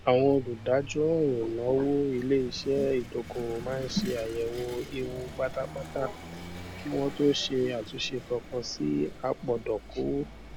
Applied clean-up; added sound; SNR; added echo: none; Engine / Vehicle; 13 dB; none.